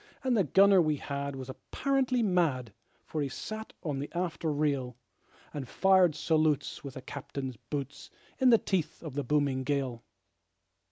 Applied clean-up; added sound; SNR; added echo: none; none; none; none.